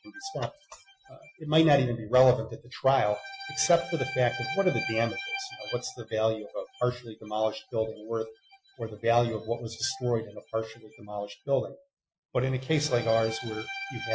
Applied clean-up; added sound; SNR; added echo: classical method Wiener filter.